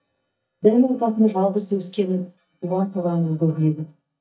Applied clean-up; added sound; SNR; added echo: neural mask model DeepFilterNet 3.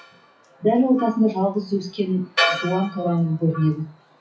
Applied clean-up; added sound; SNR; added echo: classical method WPE with log-MMSE.